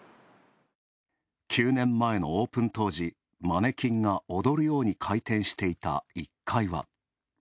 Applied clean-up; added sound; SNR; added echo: none; none; none; none.